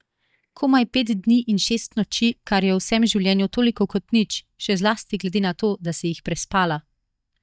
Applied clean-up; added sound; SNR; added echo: neural mask model DeepFilterNet 3.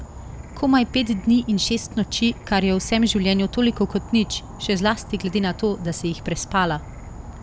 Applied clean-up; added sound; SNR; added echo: none; Insect / Frog; 14 dB; none.